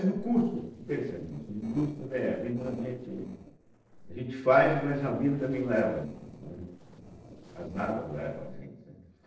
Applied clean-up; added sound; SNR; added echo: neural separator model SepFormer DNS4.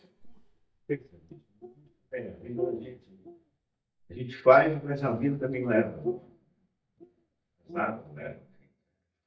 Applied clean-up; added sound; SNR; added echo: neural mask model DeepFilterNet 3.